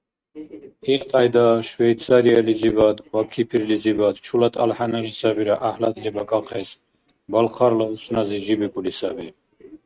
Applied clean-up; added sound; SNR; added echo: neural mask model RNNoise.